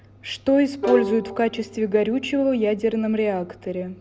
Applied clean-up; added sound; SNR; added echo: none; Bowed string instrument; 8 dB; none.